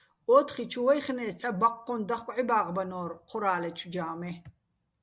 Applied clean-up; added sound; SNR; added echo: none; none; none; none.